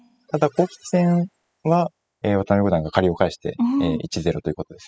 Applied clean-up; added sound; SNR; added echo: classical method spectral subtraction.